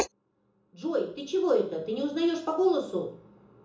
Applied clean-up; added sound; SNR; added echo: none; Writing; 14 dB; reverberation time 0.8 s.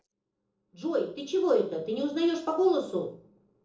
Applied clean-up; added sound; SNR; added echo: neural separator model SepFormer DNS4.